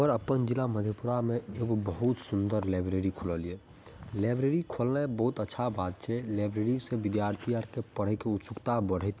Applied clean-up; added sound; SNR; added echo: none; none; none; none.